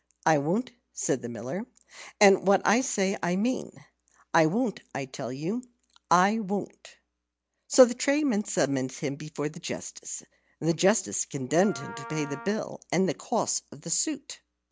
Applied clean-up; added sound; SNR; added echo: none; Wind instrument, woodwind instrument; 15 dB; none.